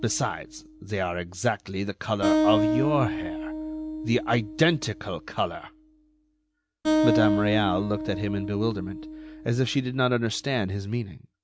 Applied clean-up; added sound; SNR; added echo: none; Acoustic guitar; 2 dB; none.